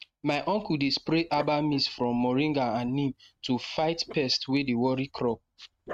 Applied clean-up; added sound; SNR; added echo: neural mask model RNNoise.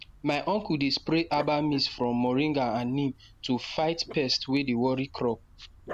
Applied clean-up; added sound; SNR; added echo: none; Dog; 20 dB; none.